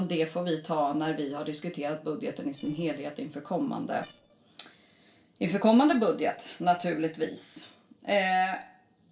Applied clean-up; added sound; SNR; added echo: neural separator model SepFormer DNS4.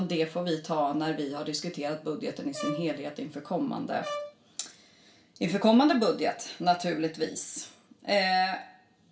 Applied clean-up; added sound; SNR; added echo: none; Brass instrument; 11 dB; reverberation time 0.3 s.